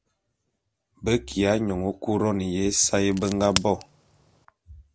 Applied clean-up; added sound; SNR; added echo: none; Crack; 9 dB; none.